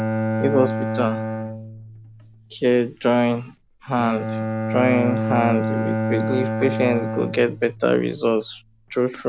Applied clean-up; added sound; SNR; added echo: none; Bowed string instrument; 4 dB; none.